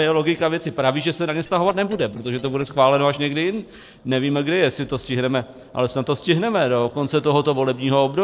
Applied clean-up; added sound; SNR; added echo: neural separator model SepFormer DNS4.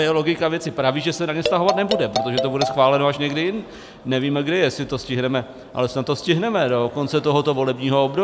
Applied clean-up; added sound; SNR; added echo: none; Marimba, xylophone; 4 dB; none.